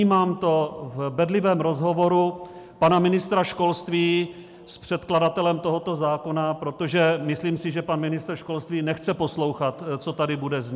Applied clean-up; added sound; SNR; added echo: none; none; none; none.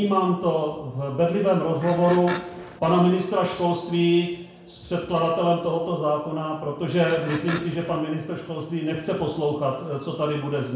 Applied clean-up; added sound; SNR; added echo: none; Livestock, farm animals, working animals; 12 dB; reverberation time 0.7 s.